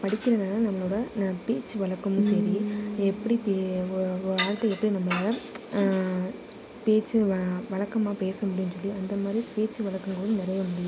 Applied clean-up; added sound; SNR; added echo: none; Piano; 5 dB; none.